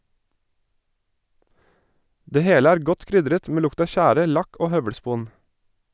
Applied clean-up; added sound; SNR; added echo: none; none; none; none.